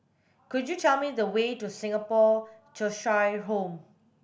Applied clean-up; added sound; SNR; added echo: none; none; none; none.